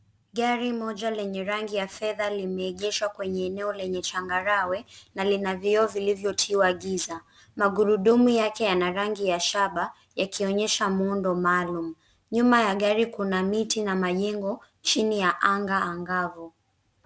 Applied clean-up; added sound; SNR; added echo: none; none; none; none.